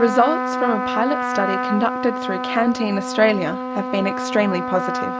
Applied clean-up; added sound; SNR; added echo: none; Trumpet; 3 dB; none.